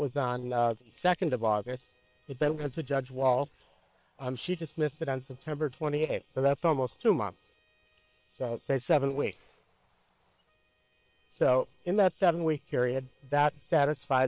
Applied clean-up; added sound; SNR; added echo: neural separator model SepFormer WHAM!.